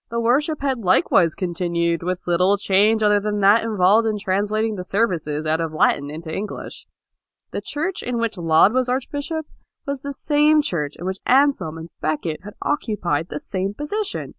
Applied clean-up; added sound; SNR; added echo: none; none; none; none.